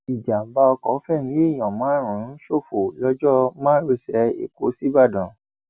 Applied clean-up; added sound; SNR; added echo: none; none; none; none.